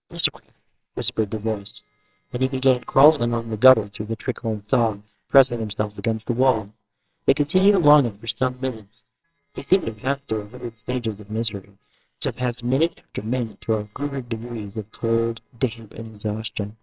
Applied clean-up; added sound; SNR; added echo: neural separator model SepFormer WHAMR!.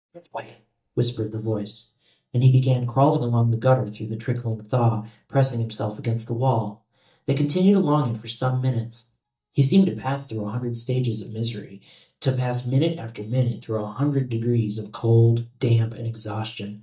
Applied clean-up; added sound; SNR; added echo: neural mask model DeepFilterNet 3.